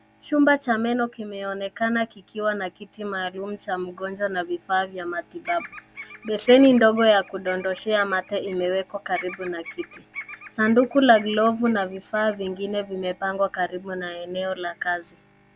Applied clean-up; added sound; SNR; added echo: none; Bird vocalization, bird call, bird song; 18 dB; none.